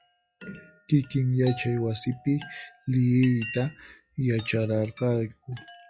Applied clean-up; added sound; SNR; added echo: classical method log-MMSE.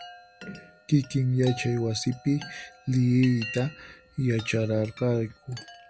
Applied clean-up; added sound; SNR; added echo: none; Chime; 18 dB; none.